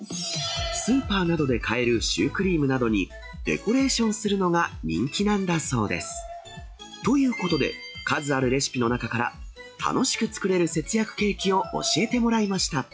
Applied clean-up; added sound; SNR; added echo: classical method log-MMSE.